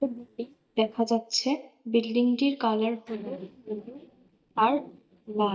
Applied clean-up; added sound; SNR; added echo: neural mask model DeepFilterNet 3.